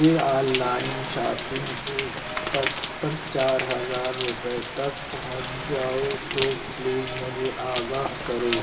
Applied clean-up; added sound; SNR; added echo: none; Rain; 3 dB; reverberation time 2.9 s.